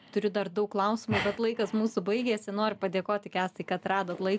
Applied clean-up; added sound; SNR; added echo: none; none; none; none.